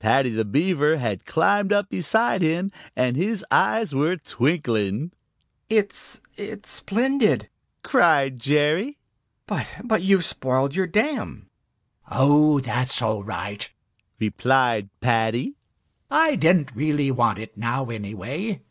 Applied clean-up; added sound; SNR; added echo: none; none; none; none.